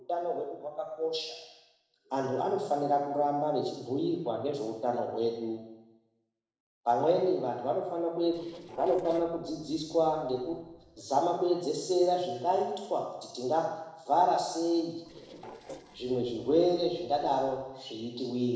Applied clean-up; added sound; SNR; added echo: neural separator model SepFormer DNS4.